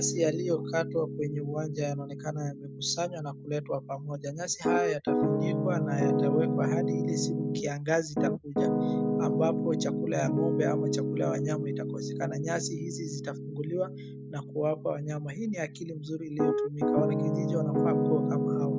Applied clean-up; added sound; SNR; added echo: none; Piano; -3 dB; none.